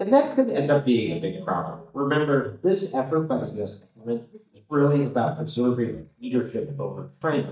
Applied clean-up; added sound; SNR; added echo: neural mask model DeepFilterNet 3.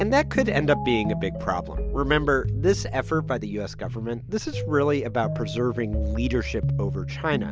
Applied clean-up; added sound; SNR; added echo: none; none; none; none.